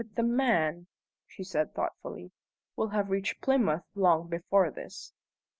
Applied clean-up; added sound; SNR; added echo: none; none; none; none.